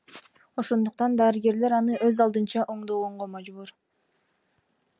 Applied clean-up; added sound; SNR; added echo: none; none; none; none.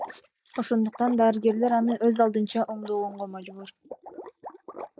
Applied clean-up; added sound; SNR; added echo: neural mask model Resemble Enhance denoiser.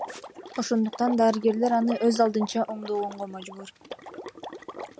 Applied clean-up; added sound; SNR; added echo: none; Water / Liquid; 14 dB; none.